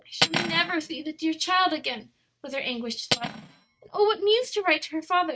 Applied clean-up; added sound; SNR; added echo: neural mask model RNNoise.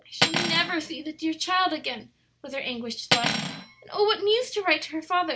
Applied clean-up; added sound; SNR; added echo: none; Cutlery, silverware; 3 dB; none.